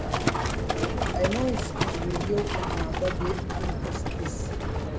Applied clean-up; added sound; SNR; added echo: none; Livestock, farm animals, working animals; -5 dB; none.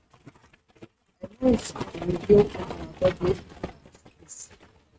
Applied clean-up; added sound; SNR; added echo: neural mask model RNNoise.